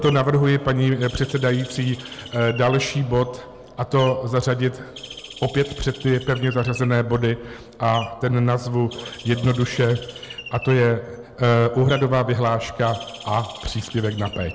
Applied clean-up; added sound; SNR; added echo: none; Bird; 18 dB; none.